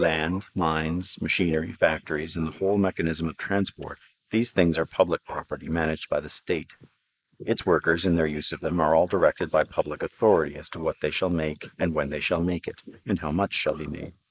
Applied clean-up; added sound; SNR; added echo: neural mask model Resemble Enhance denoiser.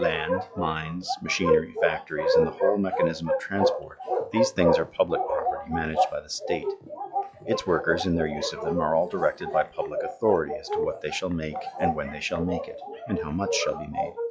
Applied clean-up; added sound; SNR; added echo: classical method log-MMSE.